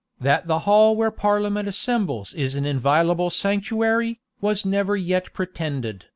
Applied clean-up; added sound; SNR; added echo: none; none; none; none.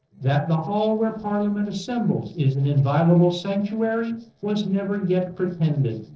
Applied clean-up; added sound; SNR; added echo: neural separator model SepFormer DNS4.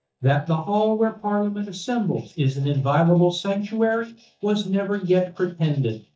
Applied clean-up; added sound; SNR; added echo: neural mask model DeepFilterNet 3.